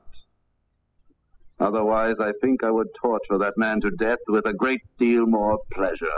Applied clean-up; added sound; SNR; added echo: classical method spectral subtraction.